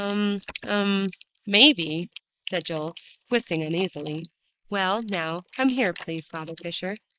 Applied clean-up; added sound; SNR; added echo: neural mask model Resemble Enhance denoiser.